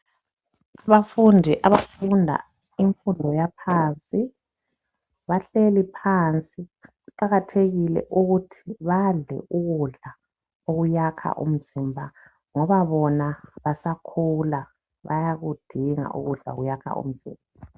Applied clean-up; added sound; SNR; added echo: none; none; none; none.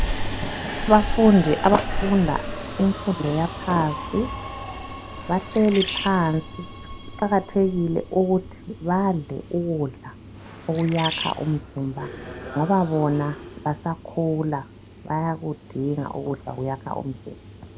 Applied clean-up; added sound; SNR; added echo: none; Bird + Subway, metro, underground; 8 dB; none.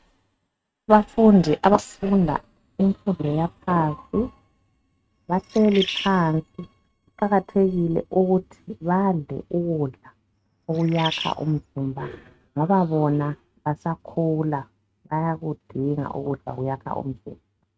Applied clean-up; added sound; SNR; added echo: neural mask model RNNoise.